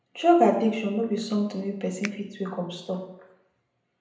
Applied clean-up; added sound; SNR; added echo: none; Finger snapping; 13 dB; reverberation time 0.7 s.